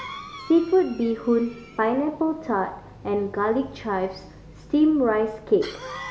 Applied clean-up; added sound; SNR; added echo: none; Cough; 19 dB; none.